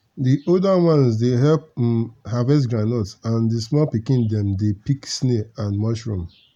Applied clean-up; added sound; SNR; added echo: none; none; none; none.